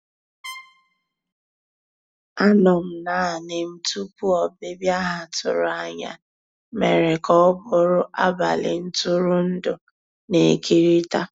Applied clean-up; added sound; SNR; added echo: none; Trumpet; 19 dB; none.